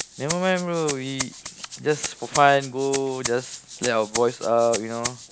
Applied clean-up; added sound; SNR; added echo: none; Rattle (instrument); 10 dB; none.